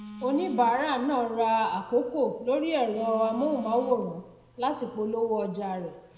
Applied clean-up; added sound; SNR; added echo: none; Telephone; 19 dB; reverberation time 0.7 s.